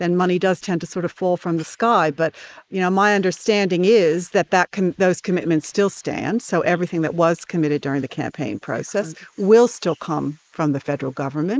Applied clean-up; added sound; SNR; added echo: neural mask model Resemble Enhance denoiser.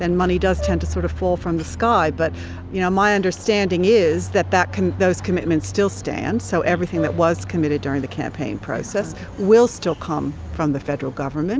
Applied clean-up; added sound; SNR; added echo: none; Brass instrument; 14 dB; none.